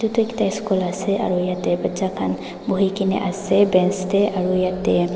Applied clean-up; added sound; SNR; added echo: none; none; none; none.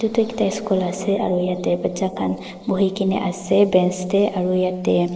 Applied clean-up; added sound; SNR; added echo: neural mask model Resemble Enhance denoiser.